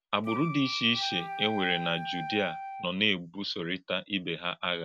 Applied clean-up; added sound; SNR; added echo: none; Wind instrument, woodwind instrument; 7 dB; none.